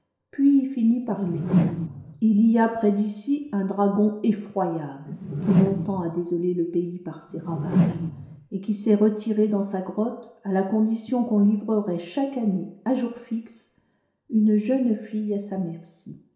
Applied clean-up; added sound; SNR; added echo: none; Whoosh, swoosh, swish; 1 dB; reverberation time 0.7 s.